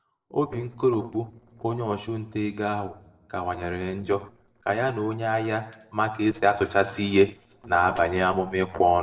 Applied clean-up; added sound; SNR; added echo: neural separator model SepFormer DNS4.